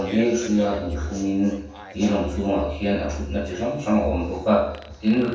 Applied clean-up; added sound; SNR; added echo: none; Fart; 18 dB; reverberation time 0.7 s.